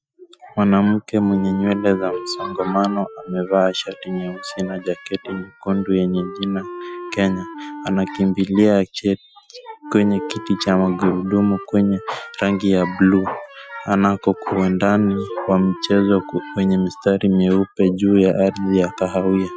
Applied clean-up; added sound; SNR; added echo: classical method Wiener filter.